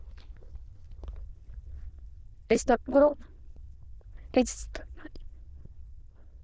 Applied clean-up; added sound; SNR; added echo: neural diffusion model UNIVERSE++.